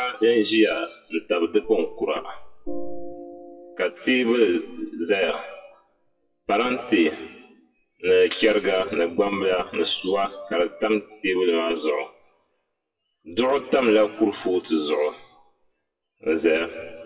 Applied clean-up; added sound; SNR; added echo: classical method WPE with log-MMSE.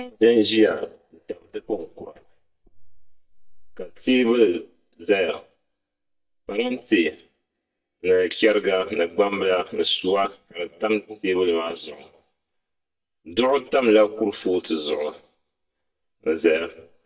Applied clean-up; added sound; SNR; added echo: neural mask model DeepFilterNet 3.